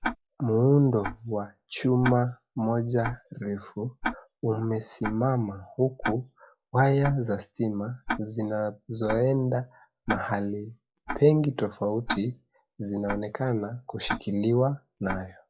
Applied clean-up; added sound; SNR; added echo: classical method log-MMSE.